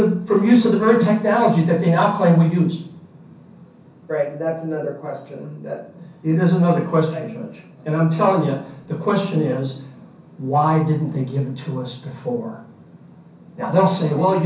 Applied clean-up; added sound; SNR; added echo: none; none; none; reverberation time 0.6 s.